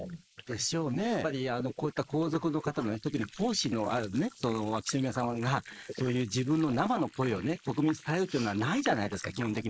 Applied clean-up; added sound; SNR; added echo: neural mask model Resemble Enhance denoiser.